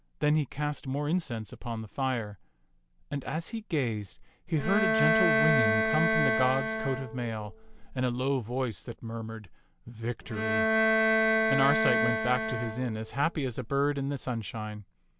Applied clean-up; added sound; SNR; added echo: none; Bowed string instrument; -3 dB; none.